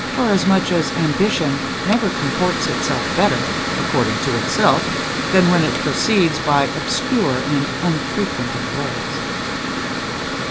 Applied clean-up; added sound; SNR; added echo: none; Mechanical fan; 2 dB; none.